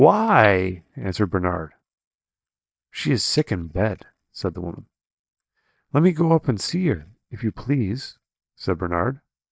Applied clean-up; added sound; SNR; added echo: neural mask model DeepFilterNet 3.